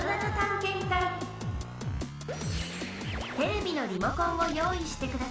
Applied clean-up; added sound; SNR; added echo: none; none; none; none.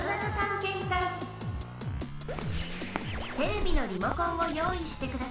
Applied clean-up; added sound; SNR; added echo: none; Walk, footsteps; 3 dB; none.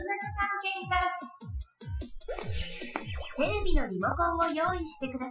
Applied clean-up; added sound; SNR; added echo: classical method Wiener filter.